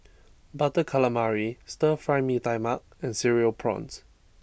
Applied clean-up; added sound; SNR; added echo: none; none; none; none.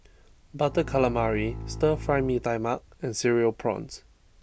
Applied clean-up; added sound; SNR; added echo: none; Bowed string instrument; 10 dB; none.